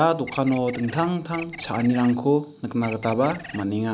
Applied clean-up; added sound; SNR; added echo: none; Bird; 15 dB; none.